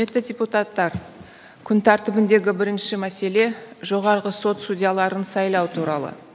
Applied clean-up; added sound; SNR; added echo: none; none; none; none.